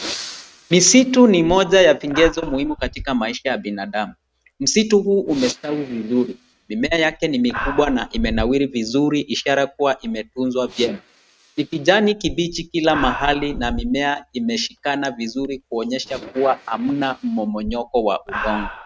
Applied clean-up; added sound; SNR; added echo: neural mask model RNNoise.